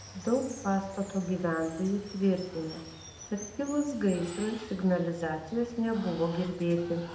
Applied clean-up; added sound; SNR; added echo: none; Water; 16 dB; reverberation time 0.8 s.